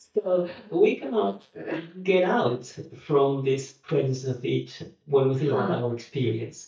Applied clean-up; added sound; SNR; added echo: neural mask model DeepFilterNet 3.